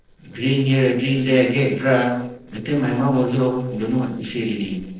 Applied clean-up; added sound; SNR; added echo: neural separator model SepFormer DNS4.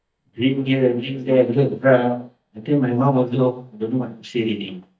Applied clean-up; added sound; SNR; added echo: neural mask model DeepFilterNet 3.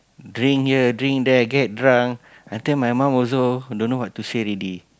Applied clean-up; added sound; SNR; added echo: none; none; none; none.